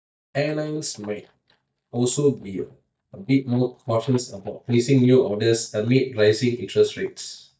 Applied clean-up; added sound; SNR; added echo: neural mask model DeepFilterNet 3.